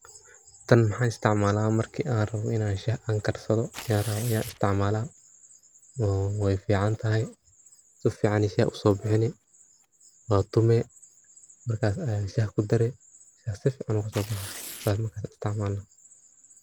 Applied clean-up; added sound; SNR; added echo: none; Tearing; 15 dB; none.